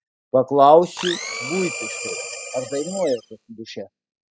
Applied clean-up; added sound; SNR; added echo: classical method spectral subtraction.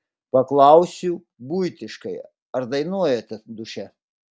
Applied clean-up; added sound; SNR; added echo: none; none; none; none.